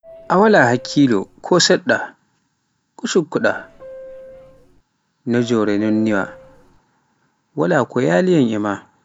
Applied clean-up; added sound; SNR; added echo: none; Subway, metro, underground / Doorbell; 20 dB; none.